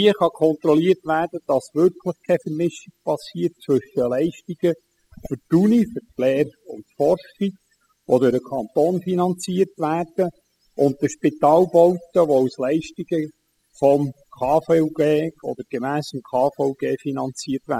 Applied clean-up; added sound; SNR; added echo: classical method spectral subtraction.